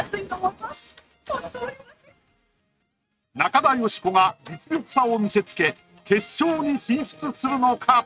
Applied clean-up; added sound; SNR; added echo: neural mask model RNNoise.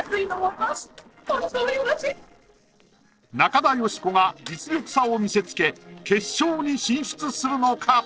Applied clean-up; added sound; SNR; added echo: neural separator model SepFormer DNS4.